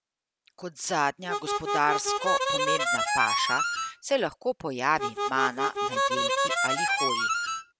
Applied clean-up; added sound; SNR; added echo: none; Harmonica; -4 dB; none.